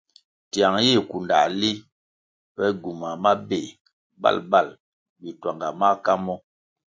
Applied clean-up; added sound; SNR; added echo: none; none; none; none.